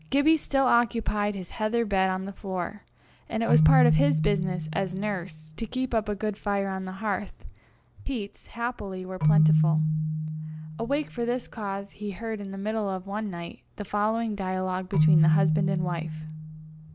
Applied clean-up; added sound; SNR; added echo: none; Keyboard (musical); 0 dB; none.